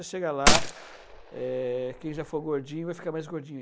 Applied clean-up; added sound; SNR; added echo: none; Gunshot, gunfire; -4 dB; none.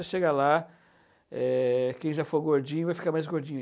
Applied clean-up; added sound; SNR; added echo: none; none; none; none.